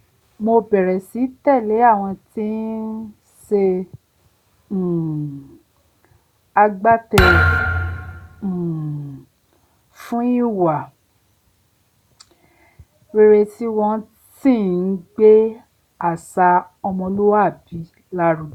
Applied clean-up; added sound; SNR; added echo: none; Thump, thud; -1 dB; none.